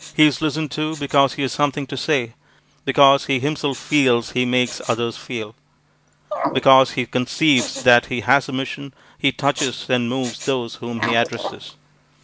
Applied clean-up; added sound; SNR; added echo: none; Respiratory sounds; 14 dB; none.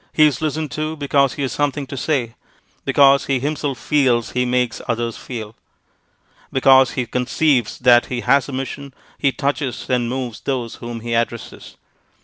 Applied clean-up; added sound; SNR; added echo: none; none; none; none.